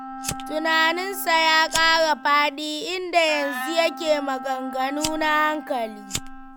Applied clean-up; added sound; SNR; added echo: none; Fire + Wind instrument, woodwind instrument; 11 dB; none.